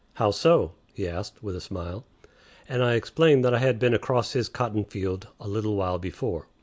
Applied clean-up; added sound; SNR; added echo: none; none; none; none.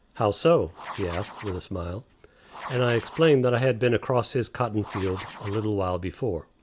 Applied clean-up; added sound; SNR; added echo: none; Writing; 16 dB; none.